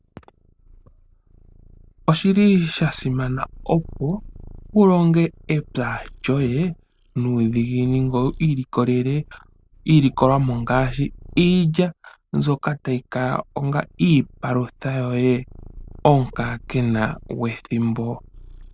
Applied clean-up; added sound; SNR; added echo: none; Purr; 20 dB; none.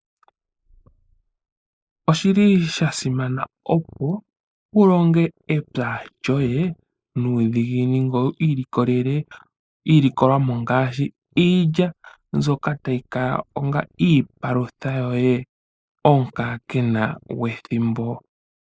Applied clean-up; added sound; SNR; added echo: neural mask model Resemble Enhance denoiser.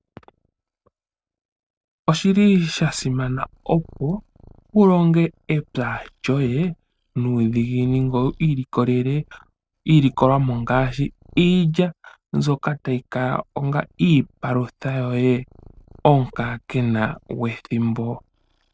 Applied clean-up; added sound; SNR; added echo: neural mask model RNNoise.